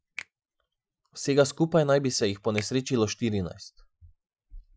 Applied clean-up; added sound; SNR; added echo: classical method Wiener filter.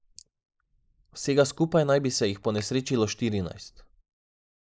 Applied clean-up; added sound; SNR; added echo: neural mask model Resemble Enhance denoiser.